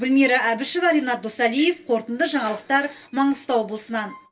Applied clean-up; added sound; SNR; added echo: none; none; none; reverberation time 0.1 s.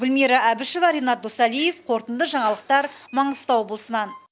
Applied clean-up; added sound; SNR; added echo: none; none; none; none.